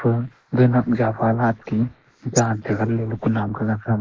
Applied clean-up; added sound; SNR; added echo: neural mask model Resemble Enhance denoiser.